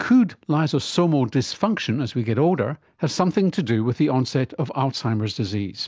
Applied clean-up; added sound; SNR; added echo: none; none; none; none.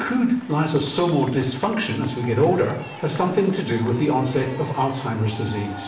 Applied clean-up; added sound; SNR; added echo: none; Crowd / Cheering; 16 dB; reverberation time 0.6 s.